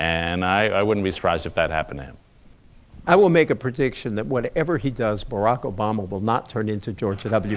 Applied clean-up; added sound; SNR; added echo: none; none; none; none.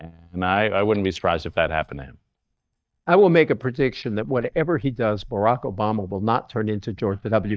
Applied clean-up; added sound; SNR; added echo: neural mask model DeepFilterNet 3.